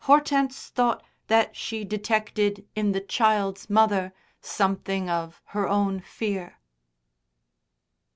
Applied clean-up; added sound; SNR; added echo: none; none; none; none.